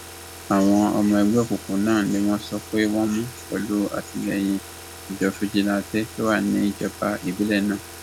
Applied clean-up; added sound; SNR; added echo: none; Car; 16 dB; none.